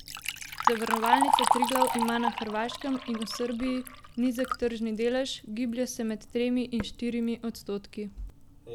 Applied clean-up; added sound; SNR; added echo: none; Liquid; 1 dB; none.